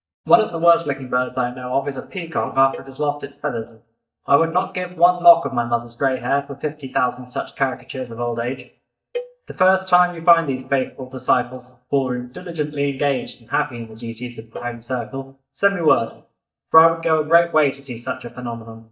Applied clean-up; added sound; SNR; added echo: neural mask model DeepFilterNet 3.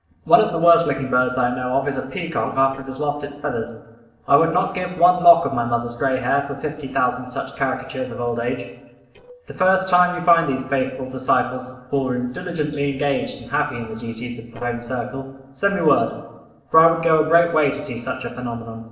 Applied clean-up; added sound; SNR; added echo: neural separator model SepFormer DNS4.